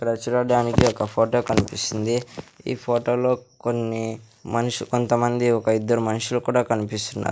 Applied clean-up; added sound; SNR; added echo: none; none; none; none.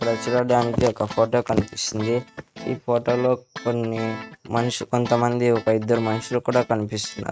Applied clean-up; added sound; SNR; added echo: neural mask model RNNoise.